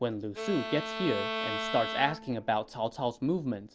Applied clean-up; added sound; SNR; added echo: none; Bowed string instrument; 6 dB; none.